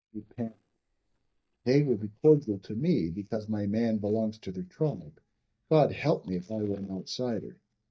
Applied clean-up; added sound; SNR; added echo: neural mask model DeepFilterNet 3.